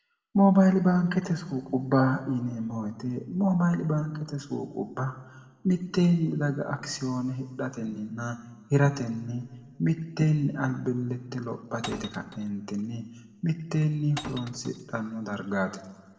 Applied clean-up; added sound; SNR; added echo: none; Glass; 14 dB; reverberation time 1.2 s.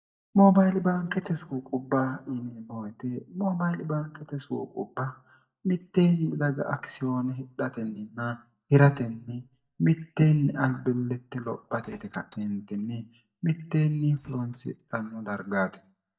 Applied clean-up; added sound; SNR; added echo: neural mask model DeepFilterNet 3.